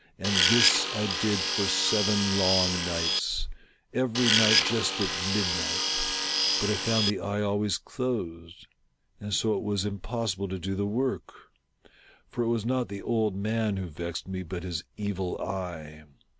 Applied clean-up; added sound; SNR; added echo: none; Tools; -3 dB; none.